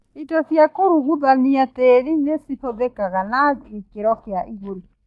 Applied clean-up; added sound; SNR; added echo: neural mask model DeepFilterNet 3.